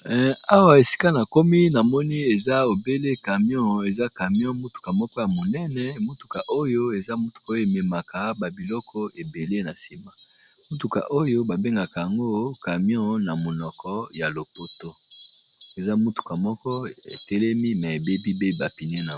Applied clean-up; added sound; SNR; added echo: none; Fowl; 14 dB; none.